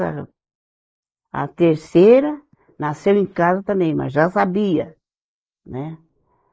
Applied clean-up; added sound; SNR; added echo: neural mask model Resemble Enhance denoiser.